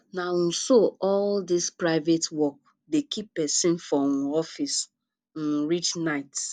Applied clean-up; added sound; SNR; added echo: none; none; none; none.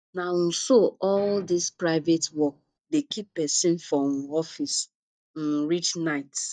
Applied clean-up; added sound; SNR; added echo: neural mask model DeepFilterNet 3.